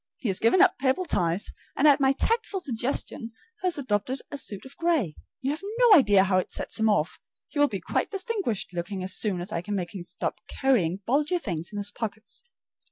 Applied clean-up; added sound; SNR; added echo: none; none; none; none.